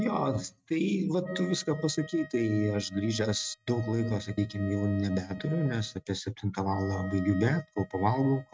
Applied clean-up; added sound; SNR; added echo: neural mask model RNNoise.